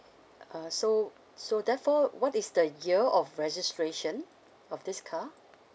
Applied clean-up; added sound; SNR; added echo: none; none; none; none.